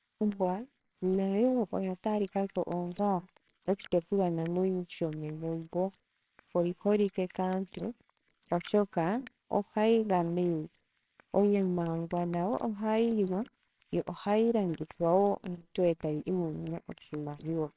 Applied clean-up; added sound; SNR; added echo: neural separator model SepFormer WHAMR!.